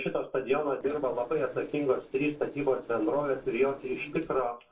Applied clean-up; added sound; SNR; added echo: neural separator model SepFormer DNS4.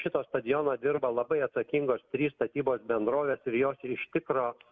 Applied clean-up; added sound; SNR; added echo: none; none; none; none.